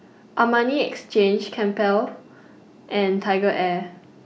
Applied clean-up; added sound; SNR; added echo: none; none; none; none.